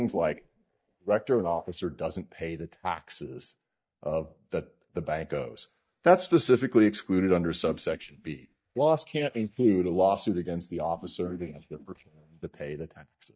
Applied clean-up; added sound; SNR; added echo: neural mask model DeepFilterNet 3.